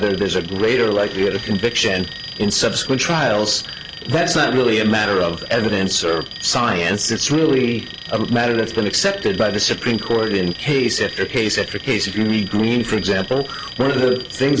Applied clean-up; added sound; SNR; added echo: none; Alarm; 14 dB; none.